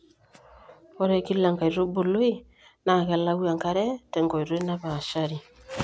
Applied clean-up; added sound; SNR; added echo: none; none; none; none.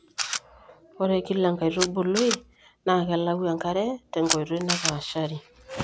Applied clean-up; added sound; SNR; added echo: none; Camera; 8 dB; none.